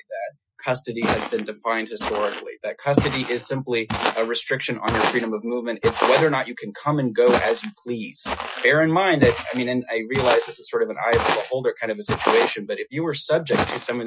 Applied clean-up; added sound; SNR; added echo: classical method Wiener filter.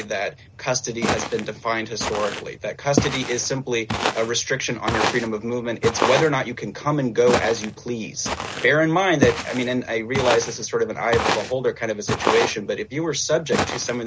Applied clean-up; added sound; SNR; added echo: none; Walk, footsteps; 4 dB; none.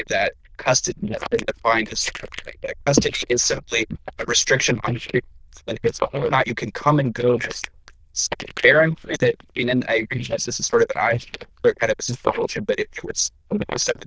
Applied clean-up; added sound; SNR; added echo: neural diffusion model UNIVERSE++.